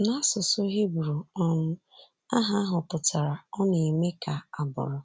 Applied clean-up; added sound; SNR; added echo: none; none; none; none.